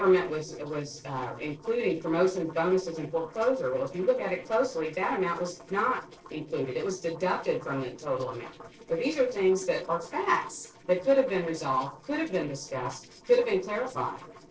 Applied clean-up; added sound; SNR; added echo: neural separator model SepFormer DNS4.